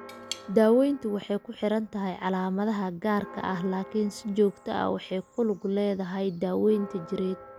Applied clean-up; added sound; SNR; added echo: none; Church bell + Cutlery, silverware / Tap; 19 dB; none.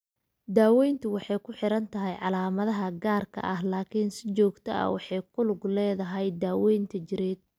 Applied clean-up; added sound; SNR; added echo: none; none; none; none.